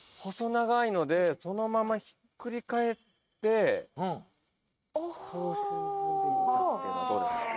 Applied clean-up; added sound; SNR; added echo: neural mask model RNNoise.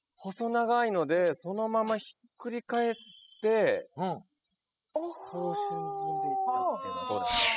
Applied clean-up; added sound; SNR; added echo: classical method spectral subtraction.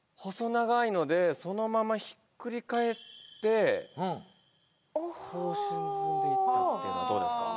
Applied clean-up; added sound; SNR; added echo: none; none; none; none.